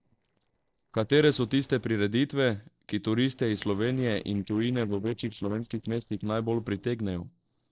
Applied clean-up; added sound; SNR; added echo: neural separator model SepFormer DNS4.